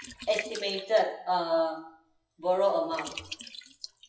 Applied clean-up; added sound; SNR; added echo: classical method WPE with log-MMSE.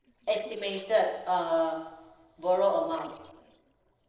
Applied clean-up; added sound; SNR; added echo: neural separator model SepFormer DNS4.